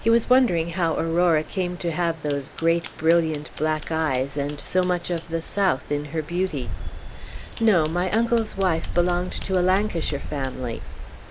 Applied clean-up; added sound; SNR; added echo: none; Stream + Scissors; 7 dB; none.